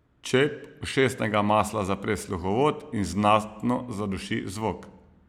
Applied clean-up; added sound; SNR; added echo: none; none; none; none.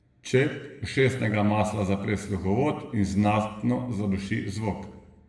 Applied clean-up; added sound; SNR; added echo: none; none; none; reverberation time 0.8 s.